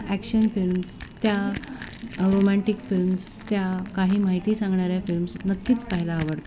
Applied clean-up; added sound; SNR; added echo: none; Crushing; 17 dB; none.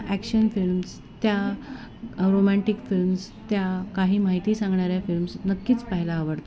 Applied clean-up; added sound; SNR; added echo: none; none; none; none.